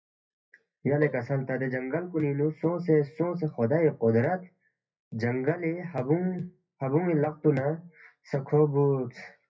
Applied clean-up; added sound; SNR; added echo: classical method WPE with log-MMSE.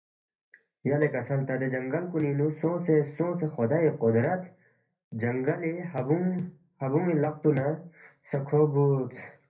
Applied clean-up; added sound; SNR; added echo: none; Bowed string instrument; 18 dB; reverberation time 0.3 s.